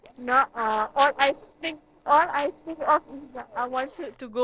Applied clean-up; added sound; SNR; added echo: neural separator model SepFormer DNS4.